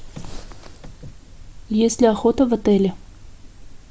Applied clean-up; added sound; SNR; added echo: none; none; none; none.